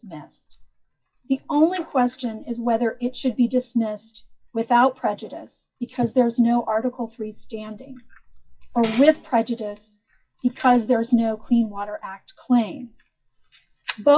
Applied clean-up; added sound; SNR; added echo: classical method WPE with log-MMSE.